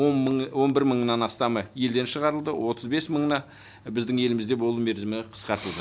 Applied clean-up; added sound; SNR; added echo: none; none; none; none.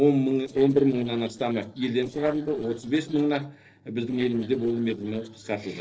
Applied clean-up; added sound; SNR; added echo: neural separator model SepFormer DNS4.